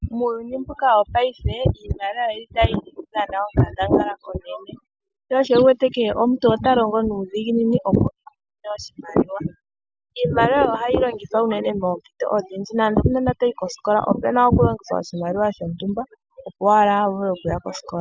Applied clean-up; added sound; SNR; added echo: none; none; none; none.